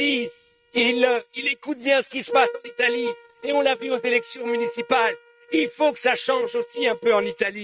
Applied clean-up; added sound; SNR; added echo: neural mask model RNNoise.